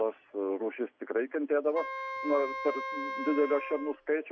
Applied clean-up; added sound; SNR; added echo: none; Wind instrument, woodwind instrument; 6 dB; none.